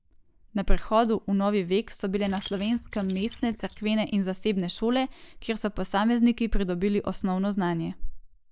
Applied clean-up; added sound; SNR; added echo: neural mask model Resemble Enhance denoiser.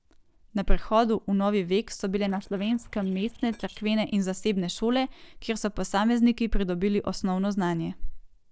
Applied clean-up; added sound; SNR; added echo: neural separator model SepFormer DNS4.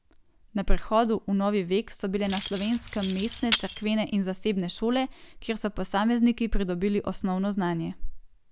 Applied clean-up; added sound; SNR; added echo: none; Keys jangling; 0 dB; none.